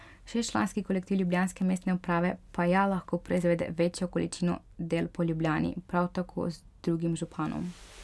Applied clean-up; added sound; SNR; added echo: none; none; none; none.